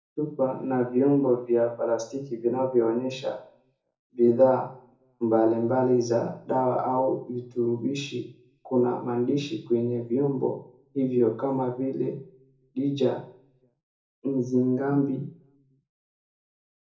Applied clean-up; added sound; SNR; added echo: none; none; none; reverberation time 0.5 s.